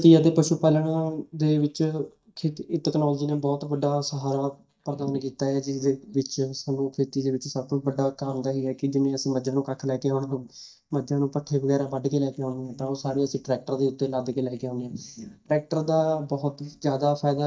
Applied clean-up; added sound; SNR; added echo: neural mask model DeepFilterNet 3.